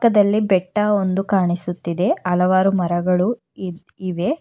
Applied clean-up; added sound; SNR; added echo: none; none; none; none.